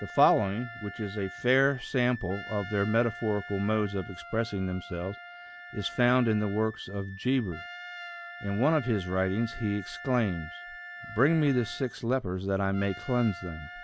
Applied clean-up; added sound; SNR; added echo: none; Wind instrument, woodwind instrument + Trumpet; 14 dB; none.